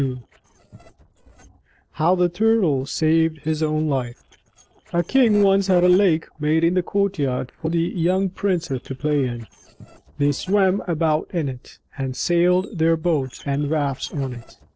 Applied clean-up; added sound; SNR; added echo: neural separator model SepFormer DNS4.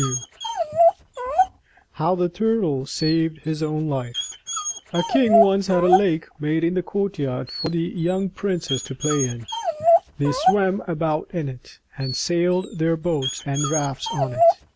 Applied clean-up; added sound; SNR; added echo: none; Dog; 2 dB; none.